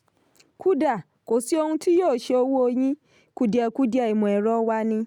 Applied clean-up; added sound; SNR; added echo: none; none; none; none.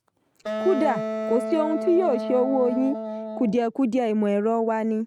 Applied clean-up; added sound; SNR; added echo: neural mask model RNNoise.